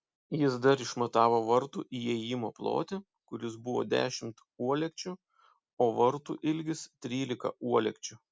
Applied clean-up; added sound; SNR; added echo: none; none; none; none.